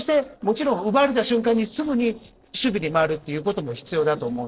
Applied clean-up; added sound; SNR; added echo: neural separator model SepFormer DNS4.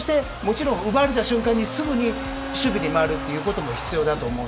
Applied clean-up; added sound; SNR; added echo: none; Bowed string instrument; 11 dB; none.